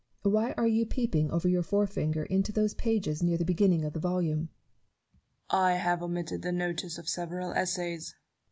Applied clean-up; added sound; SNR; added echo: none; none; none; none.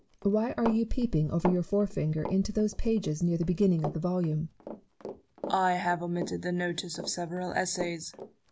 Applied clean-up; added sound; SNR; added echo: none; Run; 13 dB; none.